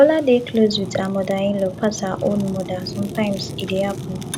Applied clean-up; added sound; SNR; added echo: none; Fire; 11 dB; none.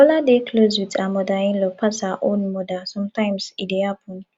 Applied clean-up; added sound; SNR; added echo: none; none; none; none.